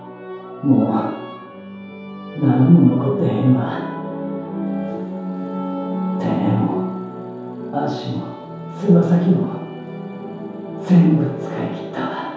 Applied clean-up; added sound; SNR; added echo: none; none; none; reverberation time 0.8 s.